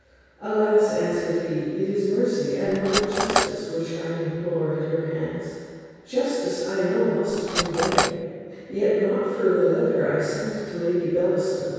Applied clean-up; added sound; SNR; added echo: none; Cutlery, silverware; 1 dB; reverberation time 2.2 s.